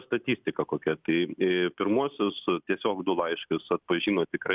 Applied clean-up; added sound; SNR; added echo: none; none; none; none.